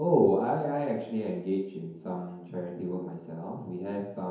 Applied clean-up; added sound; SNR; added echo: none; none; none; reverberation time 0.9 s.